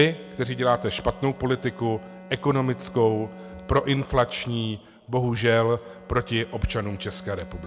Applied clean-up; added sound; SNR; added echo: none; Bowed string instrument; 18 dB; none.